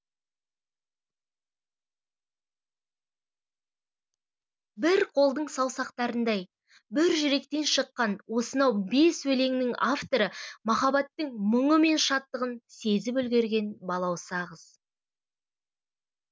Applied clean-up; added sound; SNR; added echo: none; none; none; none.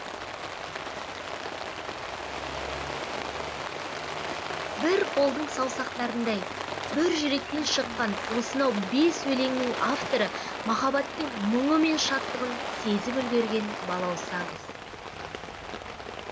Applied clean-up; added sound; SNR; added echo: none; Rain; 5 dB; none.